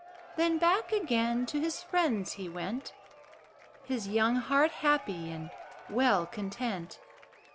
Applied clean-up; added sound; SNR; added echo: none; Applause / Crowd / Cheering; 18 dB; none.